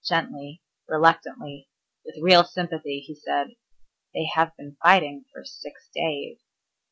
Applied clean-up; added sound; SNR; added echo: none; none; none; none.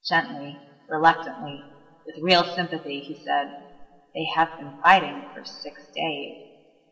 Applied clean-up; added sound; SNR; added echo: none; none; none; reverberation time 2.7 s.